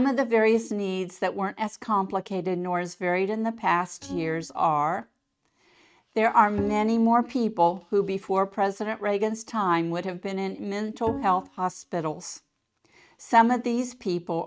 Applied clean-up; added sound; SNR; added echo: neural mask model RNNoise.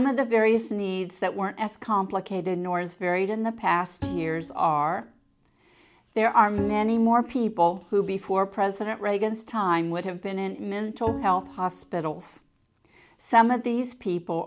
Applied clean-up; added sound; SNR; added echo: none; Bowed string instrument; 13 dB; none.